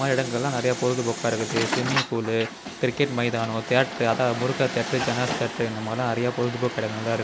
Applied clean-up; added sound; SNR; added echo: none; Truck; 7 dB; none.